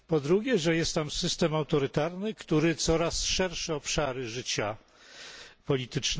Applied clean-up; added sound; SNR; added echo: none; none; none; none.